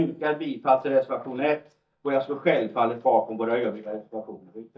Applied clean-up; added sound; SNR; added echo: neural mask model DeepFilterNet 3.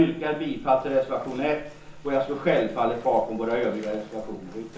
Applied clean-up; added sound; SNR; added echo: none; Bathtub (filling or washing); 20 dB; reverberation time 0.7 s.